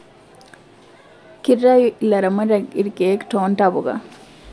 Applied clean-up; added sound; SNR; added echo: none; none; none; none.